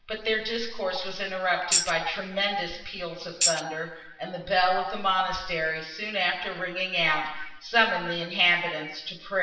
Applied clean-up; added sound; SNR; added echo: none; Tambourine; -1 dB; reverberation time 1.0 s.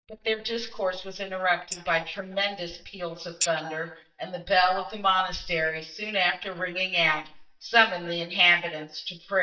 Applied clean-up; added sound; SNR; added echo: neural mask model DeepFilterNet 3.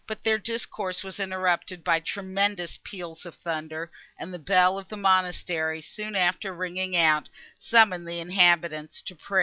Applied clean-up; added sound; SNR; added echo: none; none; none; none.